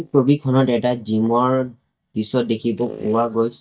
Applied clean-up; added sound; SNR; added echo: neural mask model DeepFilterNet 3.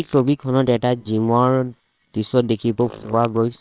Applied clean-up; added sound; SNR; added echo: neural separator model SepFormer WHAMR!.